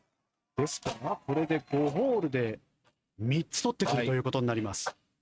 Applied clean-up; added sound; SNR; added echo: neural mask model RNNoise.